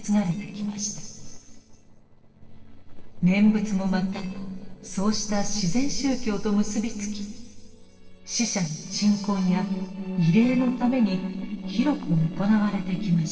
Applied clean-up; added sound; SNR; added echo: neural separator model SepFormer DNS4.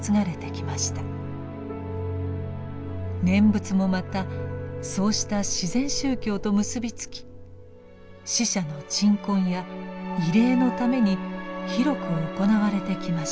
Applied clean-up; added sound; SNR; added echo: none; none; none; none.